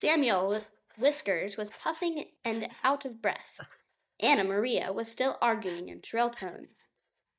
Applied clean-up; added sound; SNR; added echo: neural mask model DeepFilterNet 3.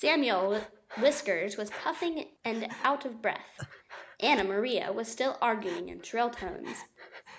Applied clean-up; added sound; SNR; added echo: none; Breathing; 17 dB; none.